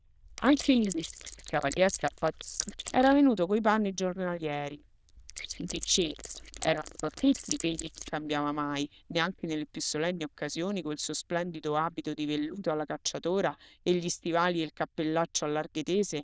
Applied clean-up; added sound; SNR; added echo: neural diffusion model UNIVERSE++.